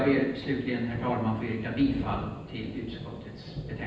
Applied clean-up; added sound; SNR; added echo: none; Thunder; 8 dB; reverberation time 0.9 s.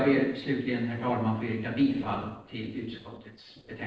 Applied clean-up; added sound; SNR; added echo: neural separator model SepFormer DNS4.